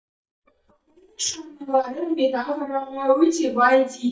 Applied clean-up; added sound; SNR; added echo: neural mask model DeepFilterNet 3.